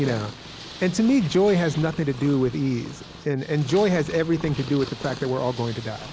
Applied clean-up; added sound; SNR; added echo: none; Purr; 15 dB; none.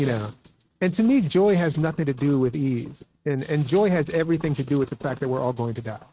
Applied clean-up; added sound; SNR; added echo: neural mask model RNNoise.